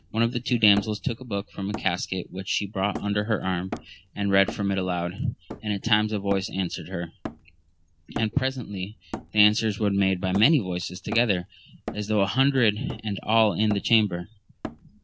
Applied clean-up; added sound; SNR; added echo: none; Hammer; 15 dB; none.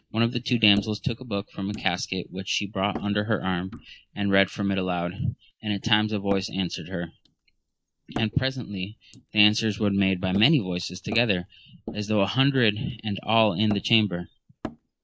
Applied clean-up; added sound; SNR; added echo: neural mask model Resemble Enhance denoiser.